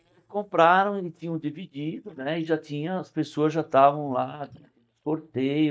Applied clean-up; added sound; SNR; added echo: neural mask model DeepFilterNet 3.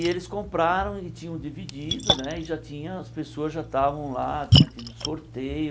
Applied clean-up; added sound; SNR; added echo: none; Splash, splatter; -1 dB; none.